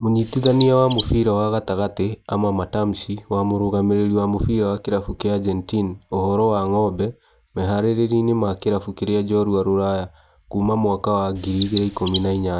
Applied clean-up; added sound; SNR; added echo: none; Chirp, tweet; 2 dB; none.